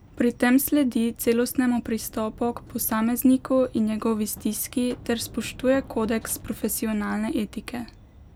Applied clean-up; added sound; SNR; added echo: none; none; none; none.